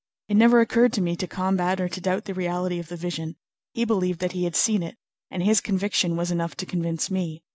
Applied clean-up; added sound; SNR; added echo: none; none; none; none.